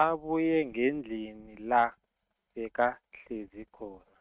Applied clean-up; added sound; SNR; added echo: neural mask model RNNoise.